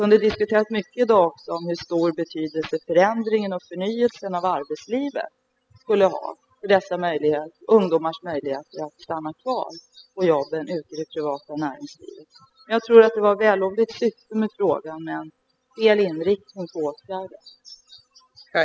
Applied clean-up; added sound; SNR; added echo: classical method spectral subtraction.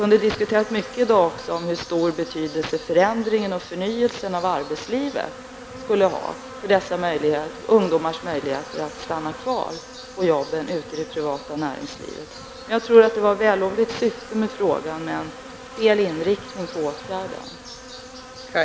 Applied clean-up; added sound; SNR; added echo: none; Insect; 16 dB; none.